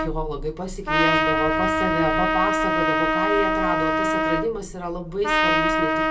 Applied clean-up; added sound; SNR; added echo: none; Trumpet; -5 dB; reverberation time 0.2 s.